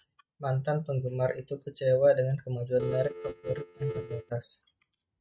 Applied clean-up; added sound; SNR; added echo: neural mask model RNNoise.